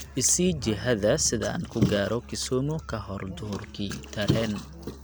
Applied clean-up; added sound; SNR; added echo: none; Musical instrument; 18 dB; none.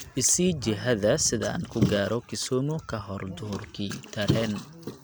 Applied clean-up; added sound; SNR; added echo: none; none; none; none.